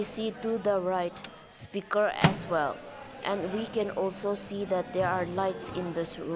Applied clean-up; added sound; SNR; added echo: none; Microwave oven; 6 dB; none.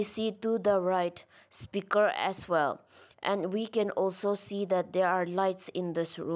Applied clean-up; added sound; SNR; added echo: none; none; none; none.